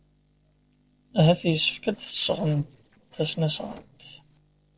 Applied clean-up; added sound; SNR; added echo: neural separator model SepFormer DNS4.